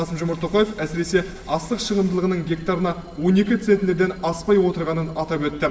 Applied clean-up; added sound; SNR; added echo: none; none; none; reverberation time 0.8 s.